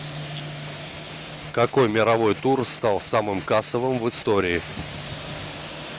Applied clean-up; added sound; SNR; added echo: none; none; none; none.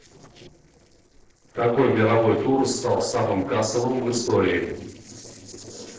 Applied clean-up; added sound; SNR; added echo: neural separator model SepFormer DNS4.